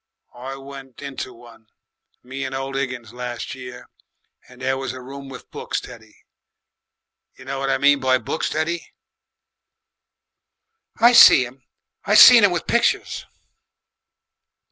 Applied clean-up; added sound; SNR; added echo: none; none; none; none.